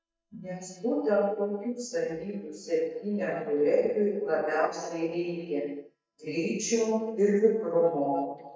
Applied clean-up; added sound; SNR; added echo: neural mask model DeepFilterNet 3.